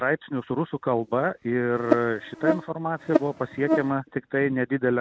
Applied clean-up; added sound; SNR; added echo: none; Buzz; 1 dB; none.